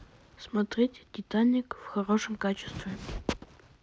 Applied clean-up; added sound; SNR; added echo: none; none; none; none.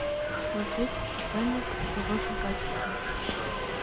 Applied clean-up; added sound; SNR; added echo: none; Subway, metro, underground; -4 dB; none.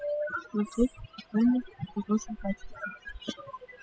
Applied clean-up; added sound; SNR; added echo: classical method spectral subtraction.